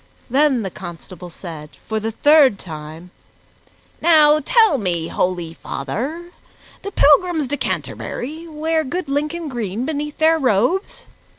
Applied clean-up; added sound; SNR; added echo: none; none; none; none.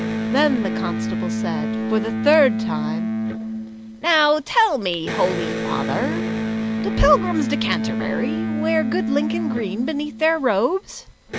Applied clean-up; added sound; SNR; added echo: none; Electric guitar; 2 dB; none.